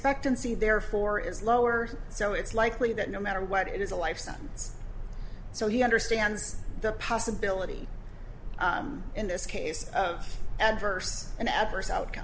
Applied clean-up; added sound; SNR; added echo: none; none; none; none.